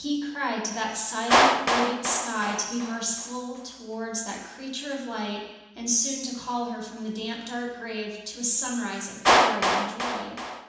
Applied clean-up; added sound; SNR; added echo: none; Clapping; -2 dB; reverberation time 1.1 s.